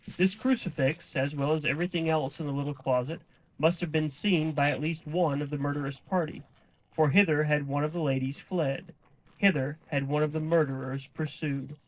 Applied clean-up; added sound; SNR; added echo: neural separator model SepFormer DNS4.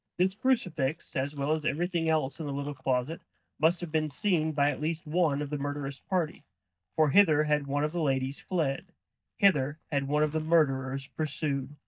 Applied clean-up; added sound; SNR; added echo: neural mask model DeepFilterNet 3.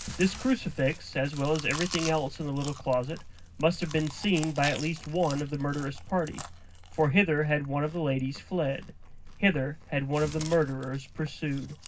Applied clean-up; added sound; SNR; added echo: none; Chewing, mastication; 13 dB; reverberation time 0.4 s.